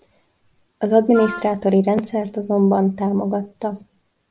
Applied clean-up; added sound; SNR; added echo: none; Wind instrument, woodwind instrument; 12 dB; none.